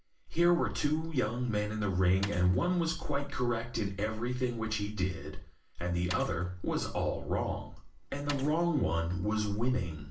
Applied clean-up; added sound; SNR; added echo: none; Mechanisms; 14 dB; reverberation time 0.4 s.